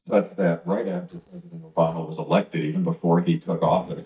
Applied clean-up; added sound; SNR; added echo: neural mask model DeepFilterNet 3.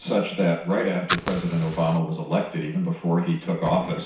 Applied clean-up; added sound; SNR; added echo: none; Fire; 12 dB; reverberation time 0.6 s.